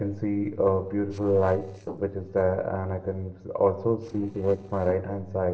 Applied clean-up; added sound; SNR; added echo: neural separator model SepFormer DNS4.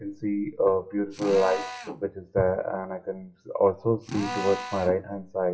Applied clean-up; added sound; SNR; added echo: classical method WPE with log-MMSE.